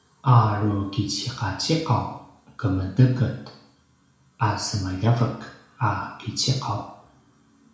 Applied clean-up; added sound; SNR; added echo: none; none; none; reverberation time 0.7 s.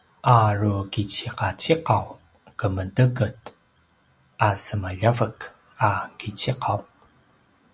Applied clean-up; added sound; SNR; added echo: none; none; none; none.